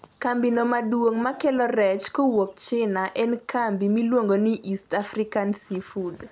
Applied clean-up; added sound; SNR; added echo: none; none; none; none.